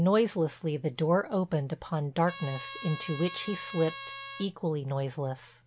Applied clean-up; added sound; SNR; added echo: none; Trumpet; 12 dB; none.